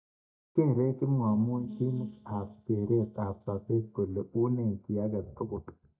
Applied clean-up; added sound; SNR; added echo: neural mask model DeepFilterNet 3.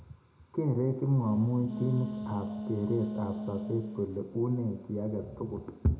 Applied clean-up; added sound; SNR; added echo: none; Wind instrument, woodwind instrument; 7 dB; reverberation time 0.5 s.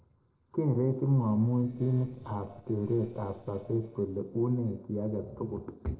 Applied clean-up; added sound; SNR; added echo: neural separator model SepFormer DNS4.